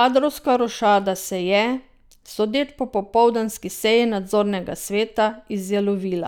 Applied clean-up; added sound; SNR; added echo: none; none; none; none.